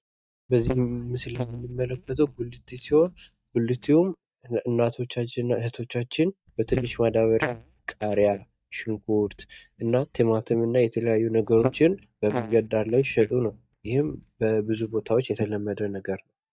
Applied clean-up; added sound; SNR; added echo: neural mask model DeepFilterNet 3.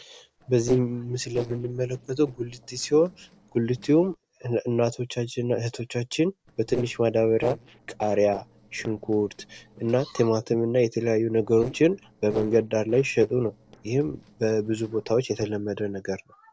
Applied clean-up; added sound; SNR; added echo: neural separator model SepFormer DNS4.